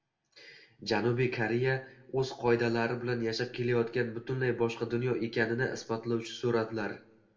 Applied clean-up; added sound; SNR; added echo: none; none; none; reverberation time 0.5 s.